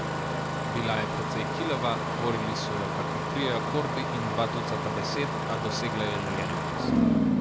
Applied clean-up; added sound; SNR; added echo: none; Engine starting; -5 dB; none.